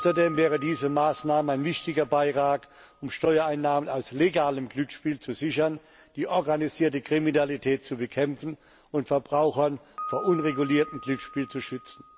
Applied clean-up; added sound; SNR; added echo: none; Piano; 17 dB; none.